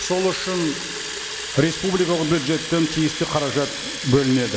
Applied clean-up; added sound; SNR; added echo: none; Fill (with liquid) / Water tap, faucet; 7 dB; none.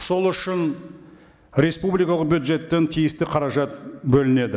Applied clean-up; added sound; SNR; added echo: none; none; none; none.